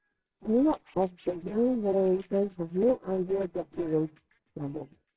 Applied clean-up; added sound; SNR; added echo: neural separator model SepFormer WHAMR!.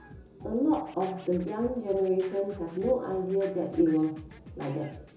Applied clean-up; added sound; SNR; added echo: none; Scratching (performance technique); 20 dB; reverberation time 0.7 s.